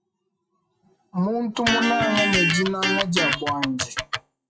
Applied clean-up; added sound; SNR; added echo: classical method WPE with log-MMSE.